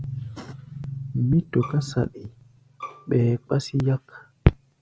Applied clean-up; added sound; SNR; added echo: none; Bowed string instrument; 17 dB; none.